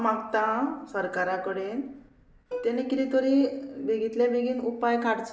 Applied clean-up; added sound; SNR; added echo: none; Plucked string instrument; 15 dB; none.